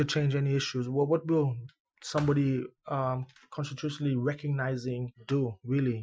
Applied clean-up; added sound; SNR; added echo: classical method Wiener filter.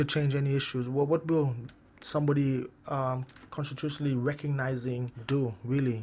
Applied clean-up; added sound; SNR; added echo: none; none; none; none.